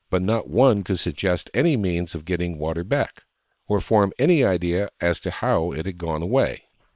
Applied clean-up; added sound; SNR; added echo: neural separator model SepFormer WHAM!.